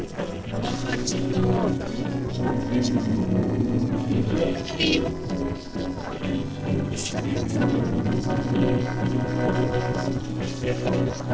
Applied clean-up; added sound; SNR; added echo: neural separator model SepFormer DNS4.